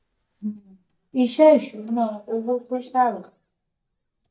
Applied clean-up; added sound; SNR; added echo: neural mask model DeepFilterNet 3.